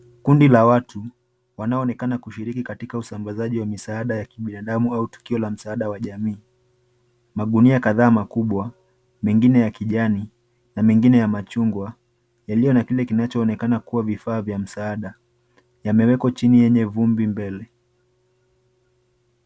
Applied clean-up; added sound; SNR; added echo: none; none; none; none.